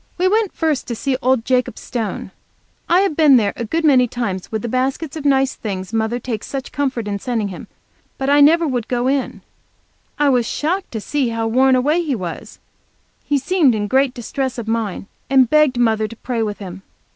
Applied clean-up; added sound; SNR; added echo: none; none; none; none.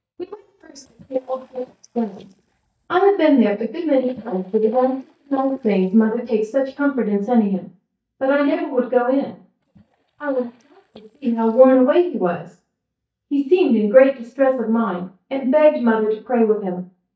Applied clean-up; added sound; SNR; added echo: neural mask model DeepFilterNet 3.